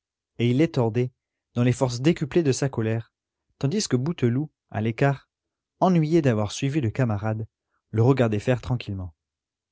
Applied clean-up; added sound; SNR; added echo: none; none; none; none.